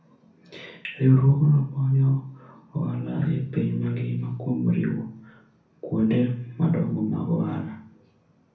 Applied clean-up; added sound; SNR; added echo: none; none; none; reverberation time 0.6 s.